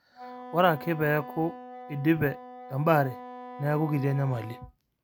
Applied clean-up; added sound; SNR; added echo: none; Wind instrument, woodwind instrument; 15 dB; none.